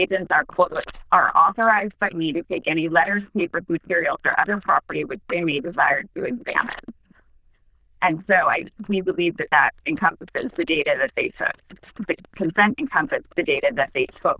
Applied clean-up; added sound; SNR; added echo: neural diffusion model UNIVERSE++.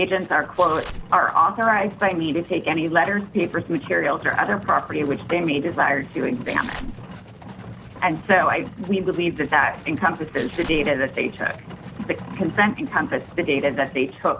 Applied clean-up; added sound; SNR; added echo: none; Tearing + Livestock, farm animals, working animals; 14 dB; none.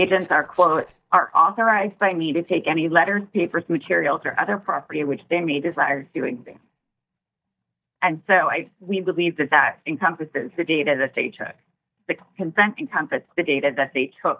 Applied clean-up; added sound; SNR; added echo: neural mask model DeepFilterNet 3.